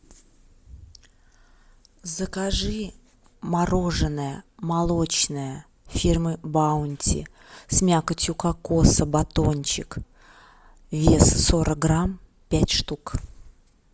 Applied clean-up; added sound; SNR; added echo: none; none; none; none.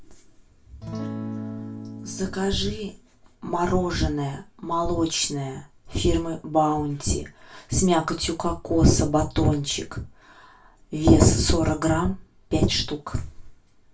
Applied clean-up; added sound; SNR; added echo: none; Acoustic guitar / Strum; 10 dB; reverberation time 0.2 s.